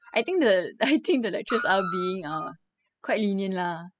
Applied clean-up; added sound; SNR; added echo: classical method spectral subtraction.